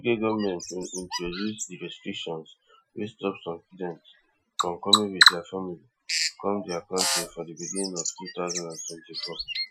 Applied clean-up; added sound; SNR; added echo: classical method Wiener filter.